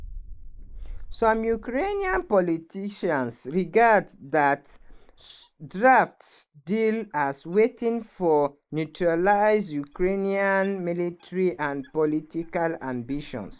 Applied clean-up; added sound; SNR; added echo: neural mask model Resemble Enhance denoiser.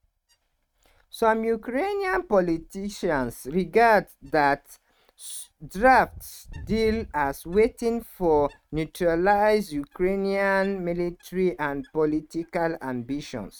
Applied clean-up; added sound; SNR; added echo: neural mask model RNNoise.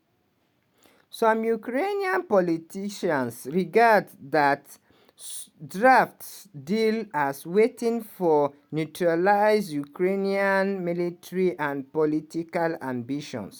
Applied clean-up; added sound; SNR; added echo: none; none; none; none.